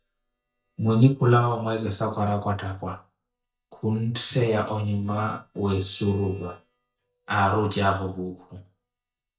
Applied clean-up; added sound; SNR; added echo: neural mask model DeepFilterNet 3.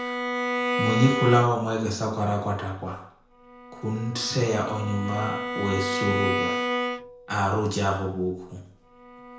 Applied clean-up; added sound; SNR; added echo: none; Bowed string instrument; 4 dB; reverberation time 0.5 s.